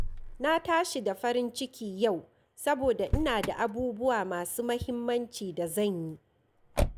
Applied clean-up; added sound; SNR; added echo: none; Motor vehicle (road); 7 dB; none.